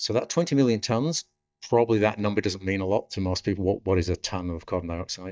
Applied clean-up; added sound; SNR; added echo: neural mask model DeepFilterNet 3.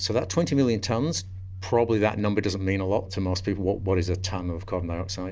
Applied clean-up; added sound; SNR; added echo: none; none; none; none.